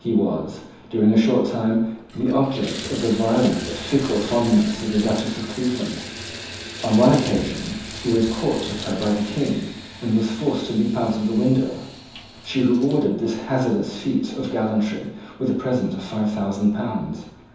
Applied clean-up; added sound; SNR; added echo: none; Bathtub (filling or washing) / Water tap, faucet; 16 dB; reverberation time 0.9 s.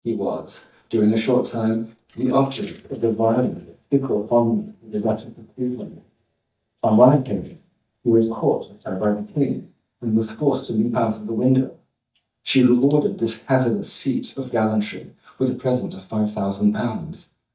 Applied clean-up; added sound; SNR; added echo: neural mask model DeepFilterNet 3.